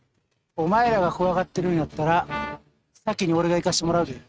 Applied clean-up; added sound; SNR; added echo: neural mask model RNNoise.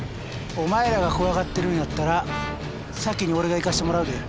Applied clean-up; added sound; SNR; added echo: none; Brass instrument; 12 dB; none.